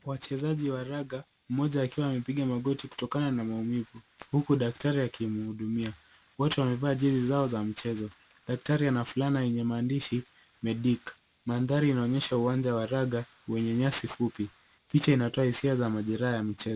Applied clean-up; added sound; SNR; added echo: none; none; none; none.